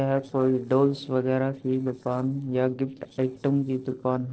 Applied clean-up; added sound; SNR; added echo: neural separator model SepFormer DNS4.